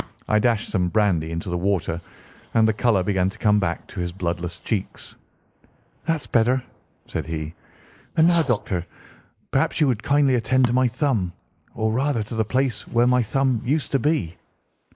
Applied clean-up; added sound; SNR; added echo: neural mask model Resemble Enhance denoiser.